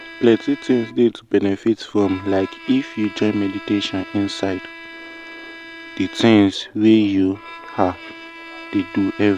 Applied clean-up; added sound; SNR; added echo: none; Bowed string instrument; 18 dB; none.